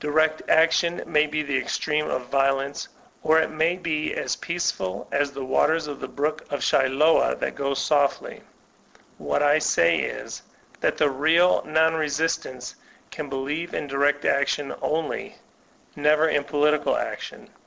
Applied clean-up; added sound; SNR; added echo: none; none; none; none.